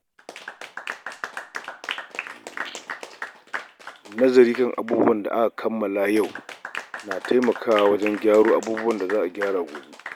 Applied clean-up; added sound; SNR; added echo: none; Applause / Clapping; 13 dB; none.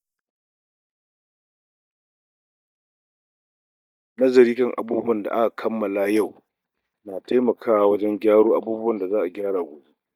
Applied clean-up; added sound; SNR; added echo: neural mask model DeepFilterNet 3.